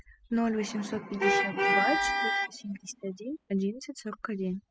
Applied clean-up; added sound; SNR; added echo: classical method spectral subtraction.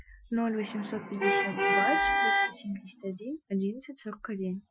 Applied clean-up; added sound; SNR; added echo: classical method Wiener filter.